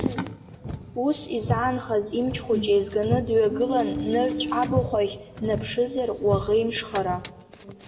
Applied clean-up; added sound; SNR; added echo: none; Car; 6 dB; reverberation time 0.9 s.